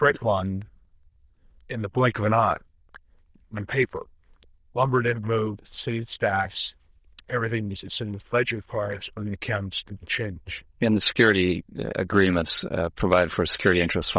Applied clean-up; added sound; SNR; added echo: neural diffusion model UNIVERSE++.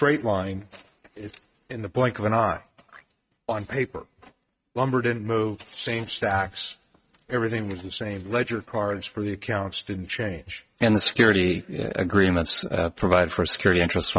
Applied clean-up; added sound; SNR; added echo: neural mask model RNNoise.